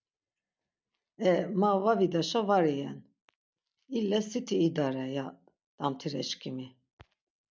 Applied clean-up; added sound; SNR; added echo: none; none; none; none.